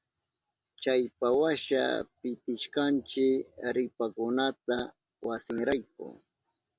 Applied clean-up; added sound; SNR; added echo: none; none; none; none.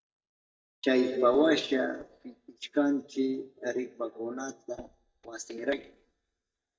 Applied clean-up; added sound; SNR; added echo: neural mask model DeepFilterNet 3.